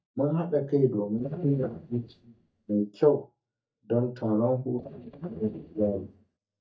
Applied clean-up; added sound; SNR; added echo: neural mask model DeepFilterNet 3.